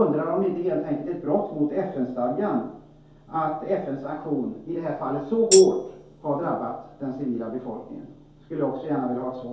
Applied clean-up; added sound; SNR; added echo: none; Tambourine; 3 dB; reverberation time 2.4 s.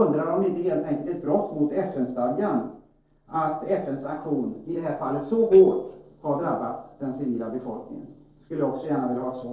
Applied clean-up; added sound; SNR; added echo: neural separator model SepFormer DNS4.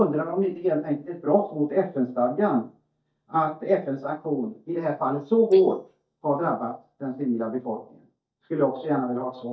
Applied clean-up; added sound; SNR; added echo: neural mask model DeepFilterNet 3.